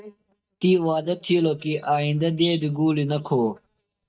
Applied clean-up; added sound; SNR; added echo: neural mask model DeepFilterNet 3.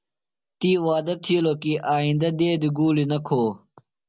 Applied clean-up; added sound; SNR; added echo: none; none; none; none.